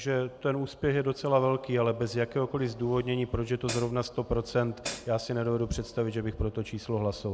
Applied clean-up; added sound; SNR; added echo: none; Hi-hat; 10 dB; none.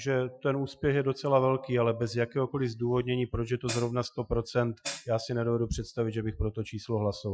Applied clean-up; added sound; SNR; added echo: classical method Wiener filter.